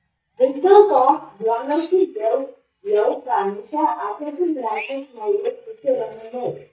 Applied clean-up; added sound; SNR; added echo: neural mask model DeepFilterNet 3.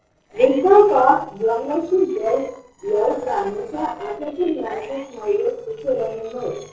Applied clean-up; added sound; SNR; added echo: neural separator model SepFormer DNS4.